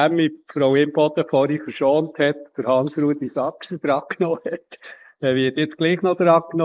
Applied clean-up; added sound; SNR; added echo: neural mask model Resemble Enhance denoiser.